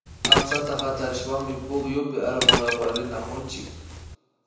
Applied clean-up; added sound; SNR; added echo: none; Liquid; -2 dB; reverberation time 0.9 s.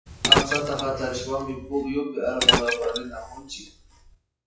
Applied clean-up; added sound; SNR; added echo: classical method WPE with log-MMSE.